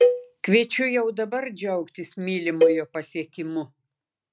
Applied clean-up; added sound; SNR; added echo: neural mask model RNNoise.